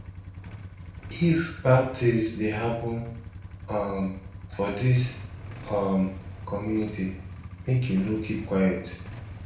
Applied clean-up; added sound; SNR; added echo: none; Idling / Engine starting / Motorcycle / Accelerating, revving, vroom; 12 dB; reverberation time 0.6 s.